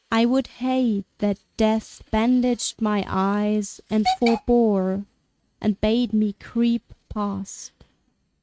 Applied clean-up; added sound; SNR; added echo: neural mask model RNNoise.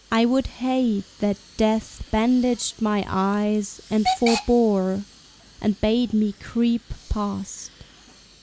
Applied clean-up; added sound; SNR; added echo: none; Hiss / Alarm / Train; 14 dB; none.